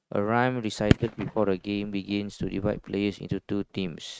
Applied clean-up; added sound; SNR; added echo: neural mask model RNNoise.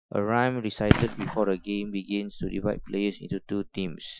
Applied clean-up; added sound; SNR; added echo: classical method Wiener filter.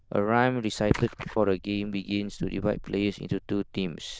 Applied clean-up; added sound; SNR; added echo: neural diffusion model UNIVERSE++.